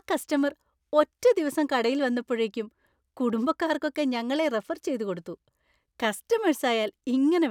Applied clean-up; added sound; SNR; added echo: none; none; none; none.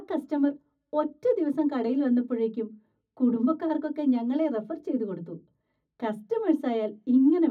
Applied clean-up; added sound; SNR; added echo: none; none; none; reverberation time 0.4 s.